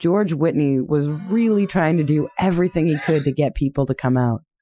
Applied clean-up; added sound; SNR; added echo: classical method Wiener filter.